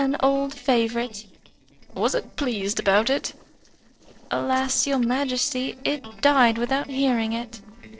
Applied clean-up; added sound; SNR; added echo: neural separator model SepFormer DNS4.